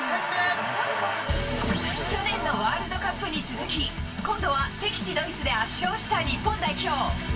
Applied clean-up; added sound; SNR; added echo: none; none; none; reverberation time 0.2 s.